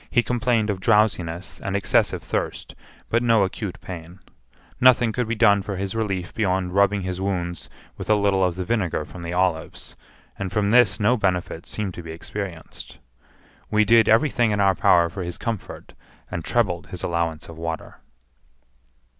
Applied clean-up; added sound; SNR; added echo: none; none; none; none.